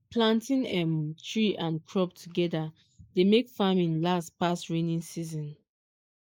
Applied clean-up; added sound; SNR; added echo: neural mask model Resemble Enhance denoiser.